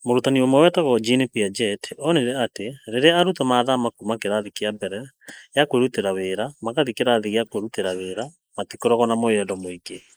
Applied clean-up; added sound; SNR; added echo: neural mask model Resemble Enhance denoiser.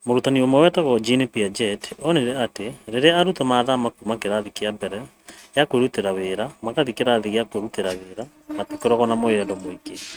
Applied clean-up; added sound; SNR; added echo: neural mask model RNNoise.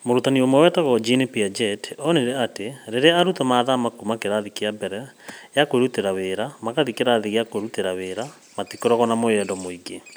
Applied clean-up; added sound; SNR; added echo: none; none; none; none.